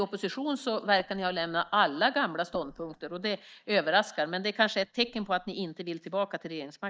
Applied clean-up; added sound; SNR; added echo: neural mask model DeepFilterNet 3.